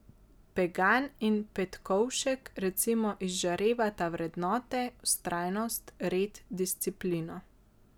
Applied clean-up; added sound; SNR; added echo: none; none; none; none.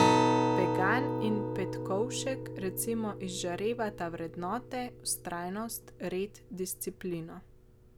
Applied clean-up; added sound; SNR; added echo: none; Acoustic guitar; -2 dB; none.